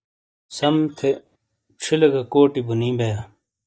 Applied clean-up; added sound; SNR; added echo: neural mask model DeepFilterNet 3.